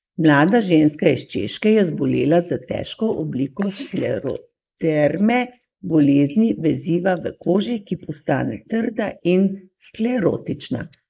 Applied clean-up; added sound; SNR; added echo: neural mask model Resemble Enhance denoiser.